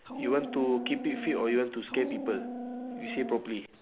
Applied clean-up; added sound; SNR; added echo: none; Dog; 7 dB; none.